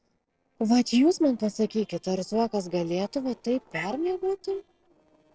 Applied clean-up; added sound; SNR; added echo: neural separator model SepFormer DNS4.